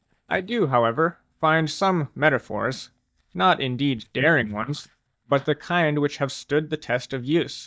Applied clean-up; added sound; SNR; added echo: neural mask model DeepFilterNet 3.